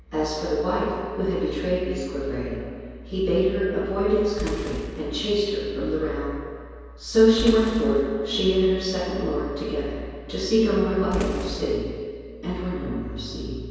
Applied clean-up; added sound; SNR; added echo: none; Boom; 13 dB; reverberation time 2.2 s.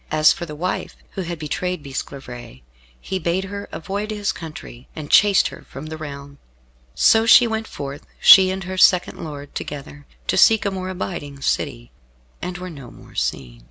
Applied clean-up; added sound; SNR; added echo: none; none; none; none.